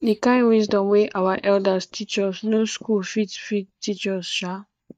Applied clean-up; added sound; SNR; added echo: neural mask model DeepFilterNet 3.